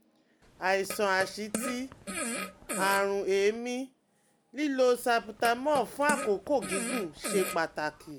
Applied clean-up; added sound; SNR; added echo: none; Fart; 8 dB; none.